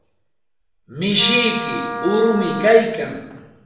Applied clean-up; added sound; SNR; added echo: none; Wind instrument, woodwind instrument; 10 dB; reverberation time 0.8 s.